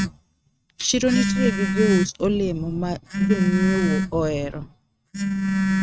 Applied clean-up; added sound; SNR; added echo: neural mask model RNNoise.